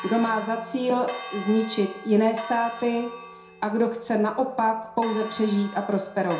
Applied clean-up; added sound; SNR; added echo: none; Church bell; 15 dB; reverberation time 0.7 s.